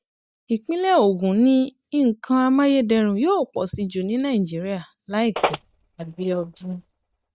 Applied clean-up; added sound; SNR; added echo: neural mask model DeepFilterNet 3.